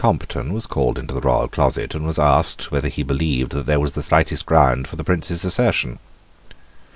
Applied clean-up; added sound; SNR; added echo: none; none; none; none.